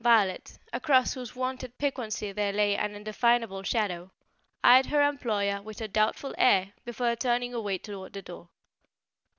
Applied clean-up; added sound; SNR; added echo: none; none; none; none.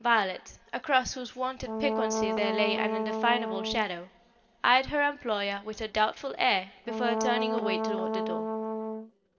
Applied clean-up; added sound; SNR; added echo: none; Brass instrument; 1 dB; reverberation time 2.1 s.